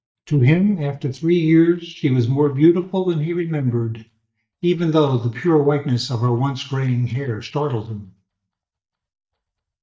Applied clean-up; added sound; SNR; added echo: neural mask model DeepFilterNet 3.